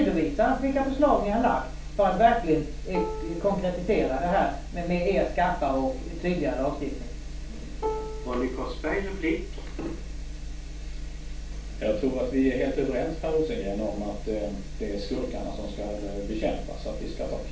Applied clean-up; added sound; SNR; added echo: none; Plucked string instrument; 10 dB; reverberation time 0.3 s.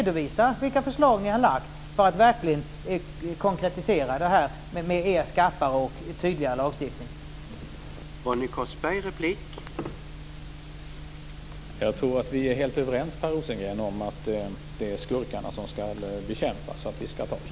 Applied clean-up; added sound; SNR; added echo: none; none; none; none.